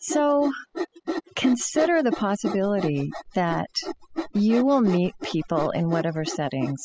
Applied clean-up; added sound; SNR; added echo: classical method spectral subtraction.